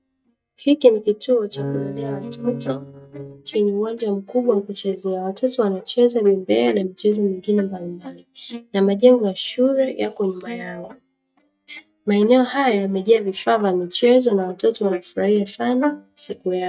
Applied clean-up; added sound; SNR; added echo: neural mask model DeepFilterNet 3.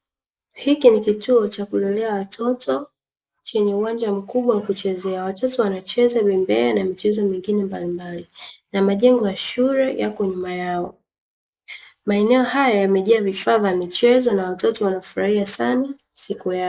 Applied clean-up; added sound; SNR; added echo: neural mask model Resemble Enhance denoiser.